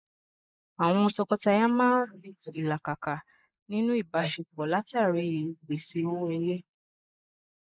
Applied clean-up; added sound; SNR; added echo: neural mask model Resemble Enhance denoiser.